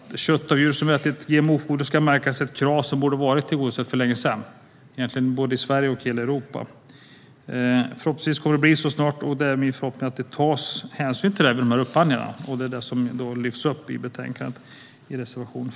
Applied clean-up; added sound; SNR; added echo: none; none; none; none.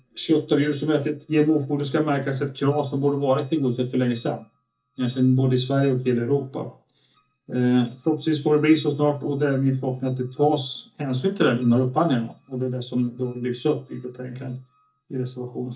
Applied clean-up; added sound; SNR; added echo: neural mask model DeepFilterNet 3.